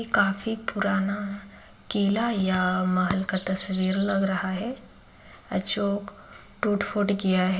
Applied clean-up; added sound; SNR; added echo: none; Bird vocalization, bird call, bird song; 15 dB; reverberation time 0.7 s.